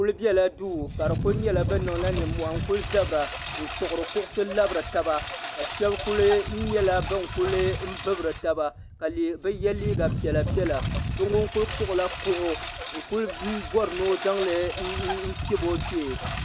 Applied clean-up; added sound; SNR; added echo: none; Engine; 5 dB; none.